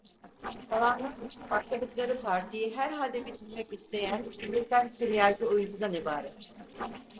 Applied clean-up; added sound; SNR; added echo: neural separator model SepFormer DNS4.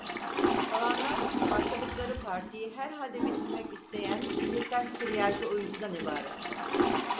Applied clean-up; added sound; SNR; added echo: none; Toilet flush / Water; -3 dB; none.